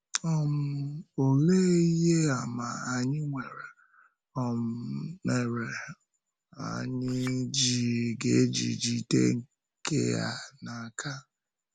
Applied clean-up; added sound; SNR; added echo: none; Chink, clink; 19 dB; none.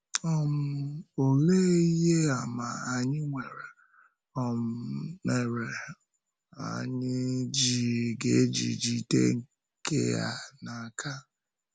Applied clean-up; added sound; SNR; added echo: none; none; none; none.